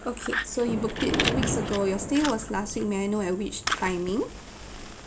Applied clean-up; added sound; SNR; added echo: none; Thunder + Fire; 3 dB; none.